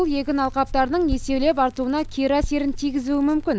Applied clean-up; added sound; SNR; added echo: none; Crackle; 10 dB; none.